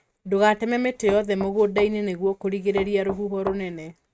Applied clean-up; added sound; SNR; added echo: neural mask model RNNoise.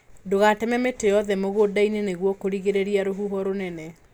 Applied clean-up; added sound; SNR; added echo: none; none; none; none.